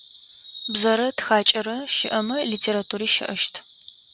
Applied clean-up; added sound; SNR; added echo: none; Bird vocalization, bird call, bird song; 13 dB; none.